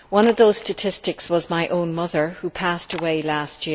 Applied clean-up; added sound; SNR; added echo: none; Splash, splatter; 20 dB; none.